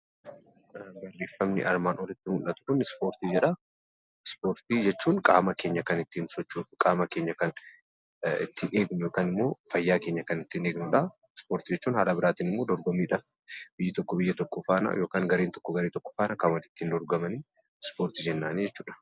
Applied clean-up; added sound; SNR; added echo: none; none; none; none.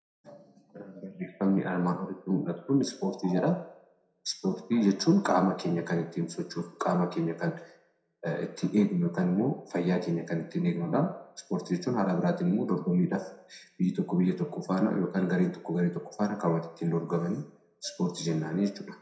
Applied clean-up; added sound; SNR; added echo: none; none; none; reverberation time 0.5 s.